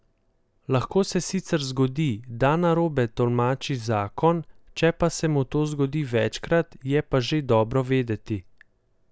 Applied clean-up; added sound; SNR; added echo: none; none; none; none.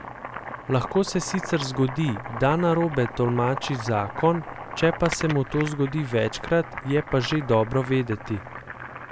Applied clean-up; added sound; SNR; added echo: none; Boiling; 11 dB; none.